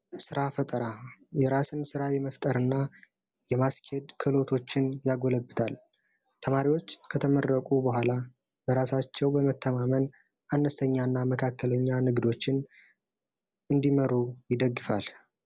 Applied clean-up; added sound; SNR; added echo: none; none; none; none.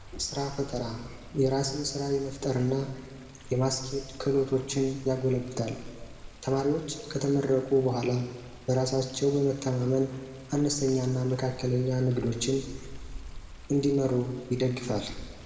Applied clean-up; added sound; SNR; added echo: none; Water; 16 dB; reverberation time 1.4 s.